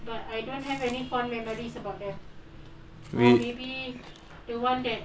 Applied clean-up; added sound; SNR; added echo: none; Chewing, mastication; 16 dB; none.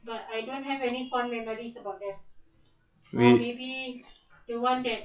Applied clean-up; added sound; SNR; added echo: classical method log-MMSE.